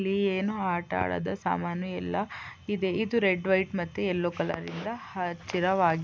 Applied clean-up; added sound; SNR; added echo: none; none; none; none.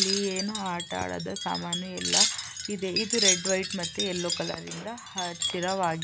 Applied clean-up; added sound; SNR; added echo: none; Wind chime; -1 dB; none.